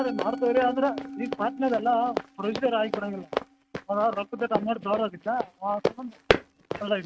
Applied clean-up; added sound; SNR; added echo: neural mask model RNNoise.